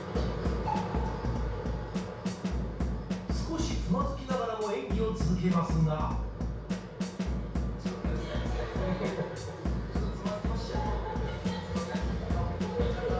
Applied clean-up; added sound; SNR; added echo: none; Drum / Drum kit; -1 dB; reverberation time 0.6 s.